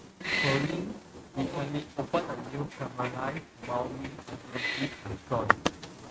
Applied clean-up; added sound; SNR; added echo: neural mask model RNNoise.